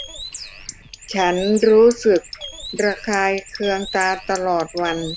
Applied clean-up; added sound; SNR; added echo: none; Bird; 15 dB; none.